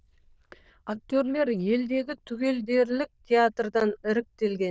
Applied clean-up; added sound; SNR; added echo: neural diffusion model UNIVERSE++.